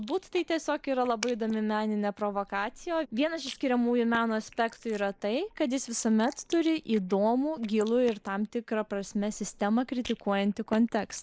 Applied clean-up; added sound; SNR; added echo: neural mask model Resemble Enhance denoiser.